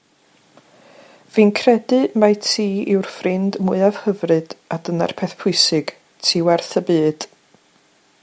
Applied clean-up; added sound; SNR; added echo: none; none; none; none.